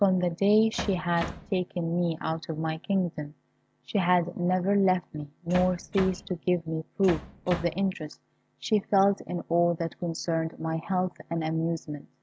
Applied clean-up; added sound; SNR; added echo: none; Bass drum; 9 dB; none.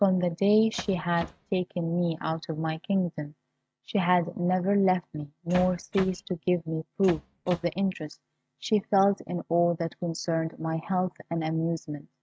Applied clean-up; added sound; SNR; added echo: neural mask model RNNoise.